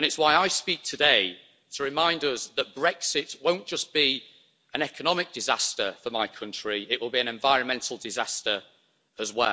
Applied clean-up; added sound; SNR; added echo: none; none; none; none.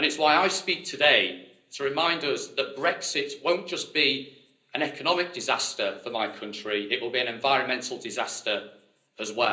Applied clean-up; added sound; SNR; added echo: none; none; none; reverberation time 0.5 s.